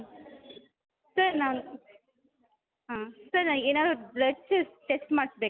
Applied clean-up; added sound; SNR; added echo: none; none; none; none.